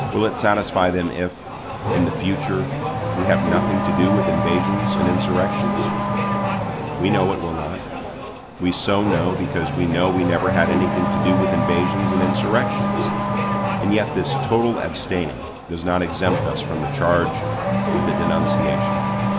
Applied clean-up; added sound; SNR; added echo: none; Race car, auto racing / Accelerating, revving, vroom; -1 dB; none.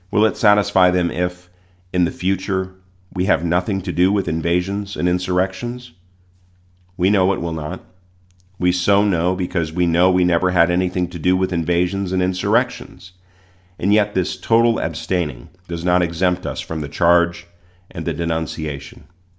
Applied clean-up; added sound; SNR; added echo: none; none; none; none.